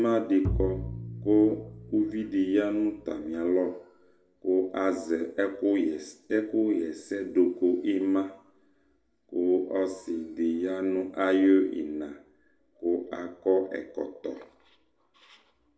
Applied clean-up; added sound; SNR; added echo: none; Bowed string instrument; 8 dB; reverberation time 0.6 s.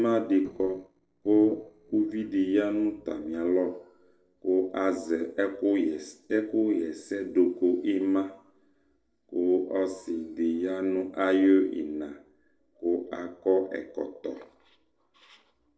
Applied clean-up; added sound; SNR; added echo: neural separator model SepFormer DNS4.